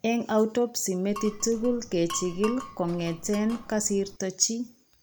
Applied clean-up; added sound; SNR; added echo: none; Glass; 13 dB; none.